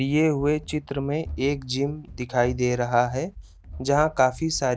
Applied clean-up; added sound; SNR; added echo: none; Run; 17 dB; none.